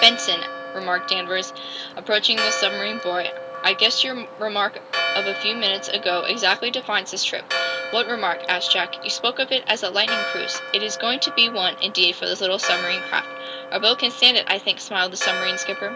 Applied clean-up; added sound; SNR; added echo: none; Church bell; 7 dB; none.